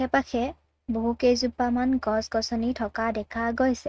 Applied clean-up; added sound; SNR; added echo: neural mask model RNNoise.